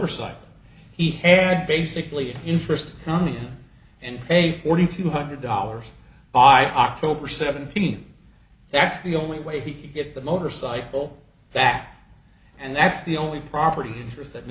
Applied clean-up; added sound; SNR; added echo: none; none; none; none.